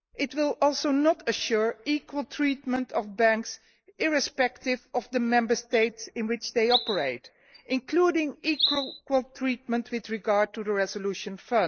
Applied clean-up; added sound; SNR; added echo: neural mask model Resemble Enhance denoiser.